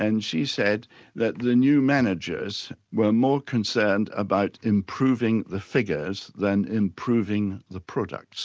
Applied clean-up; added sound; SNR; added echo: none; none; none; none.